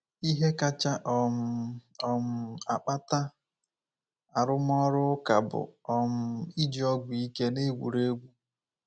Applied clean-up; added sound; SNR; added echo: none; none; none; none.